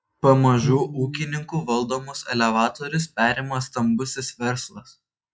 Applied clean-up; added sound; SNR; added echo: classical method log-MMSE.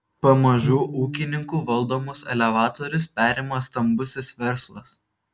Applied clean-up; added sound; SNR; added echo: none; Bowed string instrument; 11 dB; none.